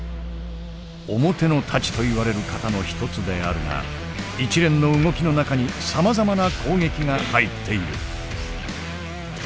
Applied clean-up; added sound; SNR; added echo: none; none; none; none.